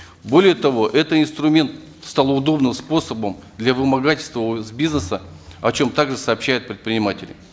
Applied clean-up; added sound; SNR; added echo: none; none; none; none.